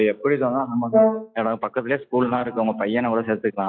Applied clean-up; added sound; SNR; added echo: classical method log-MMSE.